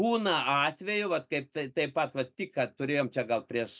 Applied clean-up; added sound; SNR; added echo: none; none; none; none.